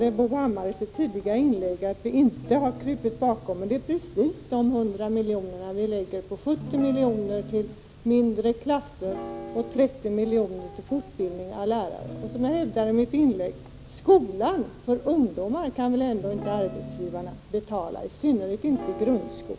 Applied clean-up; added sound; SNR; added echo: none; Guitar; 16 dB; none.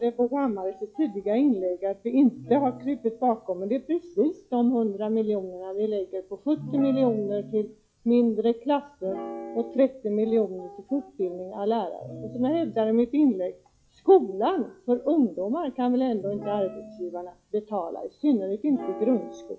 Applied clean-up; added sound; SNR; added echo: classical method log-MMSE.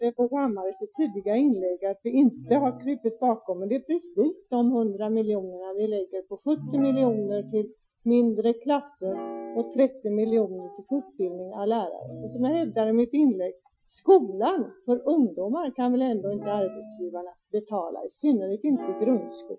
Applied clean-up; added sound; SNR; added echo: classical method Wiener filter.